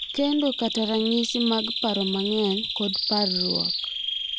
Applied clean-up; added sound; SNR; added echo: none; Bird vocalization, bird call, bird song; 3 dB; none.